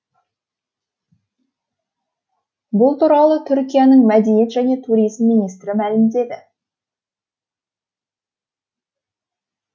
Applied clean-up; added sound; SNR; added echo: none; none; none; none.